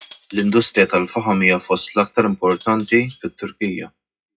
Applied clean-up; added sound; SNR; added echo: classical method WPE with log-MMSE.